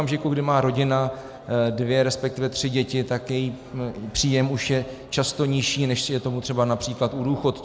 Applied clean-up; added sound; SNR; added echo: none; none; none; none.